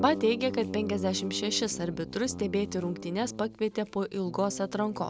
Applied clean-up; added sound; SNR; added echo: none; none; none; none.